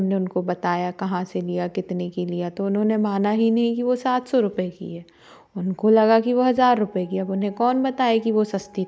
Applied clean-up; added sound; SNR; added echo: none; none; none; none.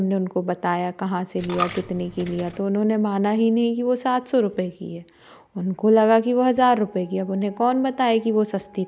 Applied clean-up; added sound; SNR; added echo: none; Coin (dropping); 14 dB; none.